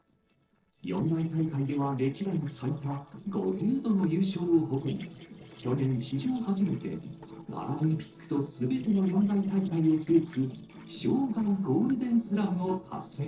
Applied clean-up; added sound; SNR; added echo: neural separator model SepFormer DNS4.